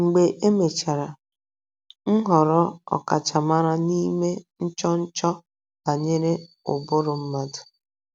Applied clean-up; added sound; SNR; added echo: none; none; none; none.